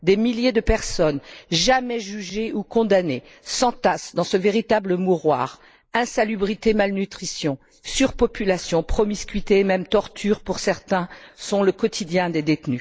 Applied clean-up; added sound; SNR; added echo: neural mask model Resemble Enhance denoiser.